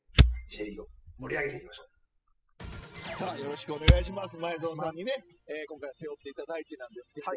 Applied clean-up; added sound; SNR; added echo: classical method spectral subtraction.